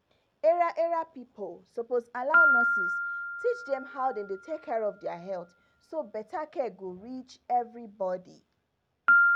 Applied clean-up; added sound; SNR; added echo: none; Piano; -2 dB; none.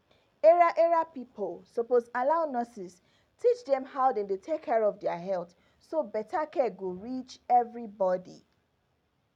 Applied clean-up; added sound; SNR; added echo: none; none; none; none.